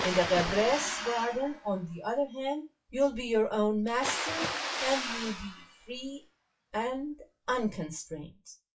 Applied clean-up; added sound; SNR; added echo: classical method WPE with log-MMSE.